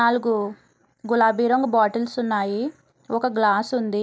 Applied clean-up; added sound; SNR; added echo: none; none; none; none.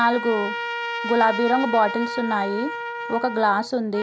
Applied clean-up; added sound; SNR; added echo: none; Trumpet; 7 dB; none.